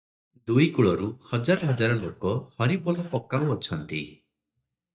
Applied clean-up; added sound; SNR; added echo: neural mask model DeepFilterNet 3.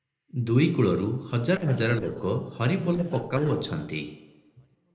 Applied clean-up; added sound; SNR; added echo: neural separator model SepFormer DNS4.